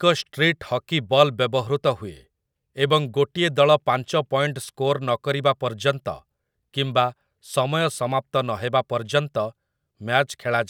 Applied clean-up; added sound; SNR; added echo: none; none; none; none.